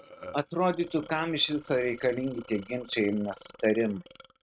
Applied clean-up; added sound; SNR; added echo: neural mask model RNNoise.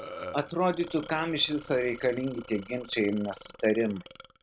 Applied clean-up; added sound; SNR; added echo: none; Burping, eructation; 16 dB; none.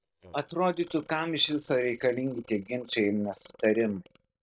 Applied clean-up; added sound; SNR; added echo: neural mask model DeepFilterNet 3.